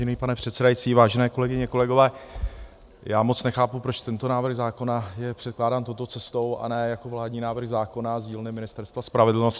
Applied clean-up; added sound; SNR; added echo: none; none; none; none.